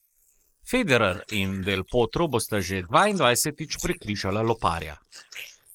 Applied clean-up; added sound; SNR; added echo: neural mask model Resemble Enhance denoiser.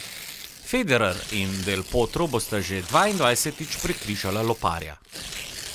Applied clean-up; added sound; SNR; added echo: none; Tearing; 11 dB; none.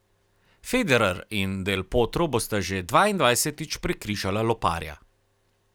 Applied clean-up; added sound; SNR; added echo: none; none; none; none.